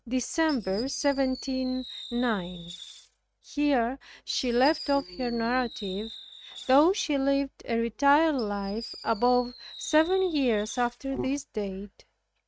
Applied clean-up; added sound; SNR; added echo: neural mask model RNNoise.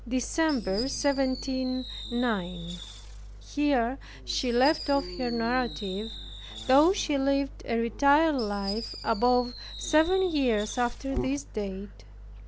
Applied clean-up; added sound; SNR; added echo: none; Fireworks + Dog; 14 dB; none.